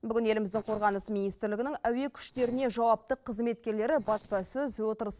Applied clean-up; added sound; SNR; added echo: neural separator model SepFormer DNS4.